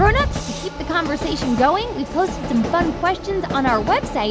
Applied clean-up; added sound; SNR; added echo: none; Train; 6 dB; none.